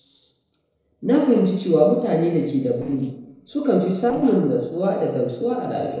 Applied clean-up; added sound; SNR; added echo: neural separator model SepFormer DNS4.